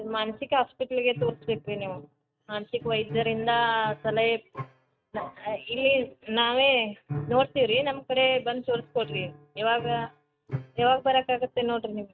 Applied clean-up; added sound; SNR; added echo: neural mask model RNNoise.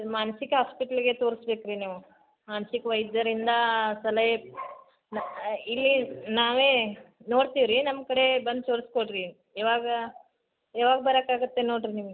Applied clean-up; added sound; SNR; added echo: none; none; none; none.